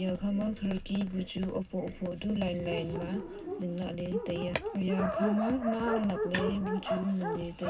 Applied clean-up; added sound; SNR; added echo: none; Dog; 6 dB; reverberation time 0.4 s.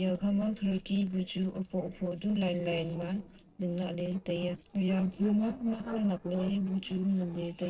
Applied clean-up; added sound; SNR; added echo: neural separator model SepFormer DNS4.